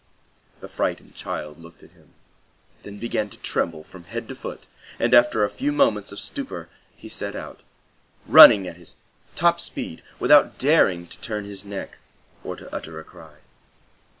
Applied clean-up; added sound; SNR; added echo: none; none; none; none.